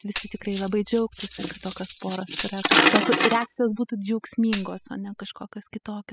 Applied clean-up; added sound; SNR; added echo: classical method spectral subtraction.